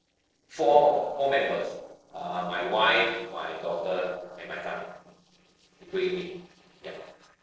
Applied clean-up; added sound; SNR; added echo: neural separator model SepFormer DNS4.